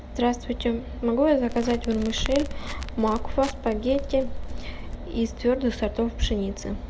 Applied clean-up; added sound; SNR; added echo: none; Crackle; 8 dB; none.